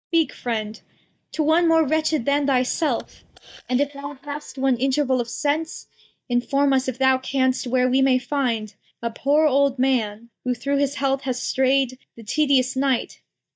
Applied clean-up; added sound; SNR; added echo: neural mask model DeepFilterNet 3.